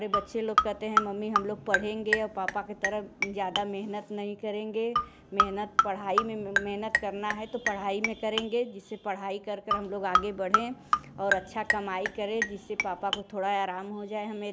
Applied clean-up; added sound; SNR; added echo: none; Marimba, xylophone; -2 dB; none.